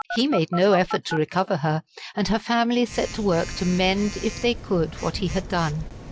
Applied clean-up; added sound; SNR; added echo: none; Telephone; 12 dB; none.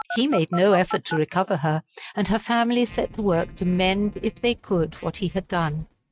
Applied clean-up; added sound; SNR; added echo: neural mask model RNNoise.